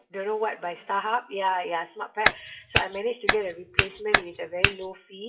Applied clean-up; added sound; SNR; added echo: classical method WPE with log-MMSE.